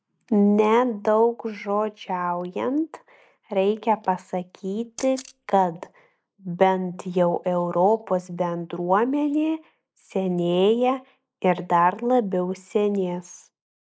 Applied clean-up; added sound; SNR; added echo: neural mask model Resemble Enhance denoiser.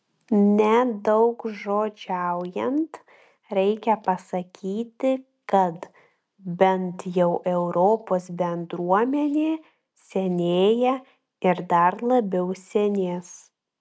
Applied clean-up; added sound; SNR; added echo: none; none; none; none.